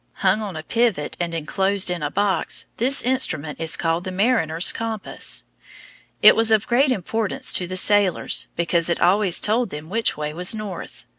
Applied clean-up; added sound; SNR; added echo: none; none; none; none.